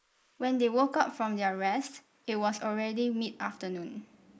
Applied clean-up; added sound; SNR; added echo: neural mask model Resemble Enhance denoiser.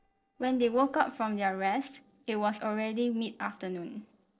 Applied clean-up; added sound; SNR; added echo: neural separator model SepFormer DNS4.